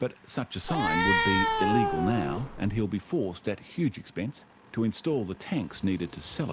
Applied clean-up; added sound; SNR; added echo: none; Cat; -2 dB; none.